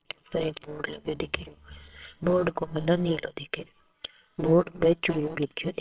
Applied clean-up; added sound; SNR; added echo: neural separator model SepFormer WHAMR!.